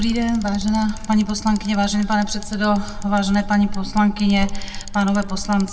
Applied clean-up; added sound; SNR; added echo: none; Bicycle; 8 dB; reverberation time 1.2 s.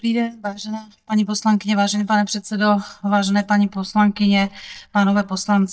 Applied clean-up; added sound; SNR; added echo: neural mask model DeepFilterNet 3.